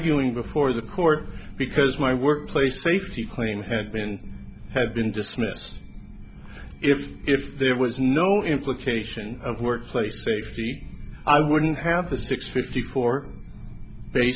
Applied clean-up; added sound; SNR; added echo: none; none; none; none.